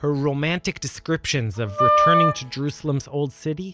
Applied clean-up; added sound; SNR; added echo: none; Wind instrument, woodwind instrument; -4 dB; none.